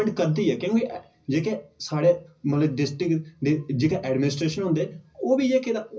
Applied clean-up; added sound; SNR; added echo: none; none; none; reverberation time 0.4 s.